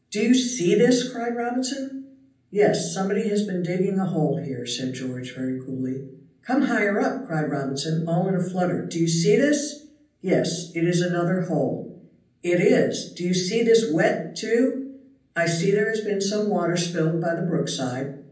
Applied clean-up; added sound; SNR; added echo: none; none; none; reverberation time 0.6 s.